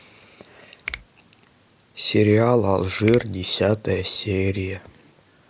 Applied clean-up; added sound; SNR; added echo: none; Finger snapping; 18 dB; none.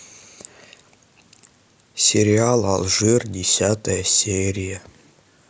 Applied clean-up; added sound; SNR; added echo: none; none; none; none.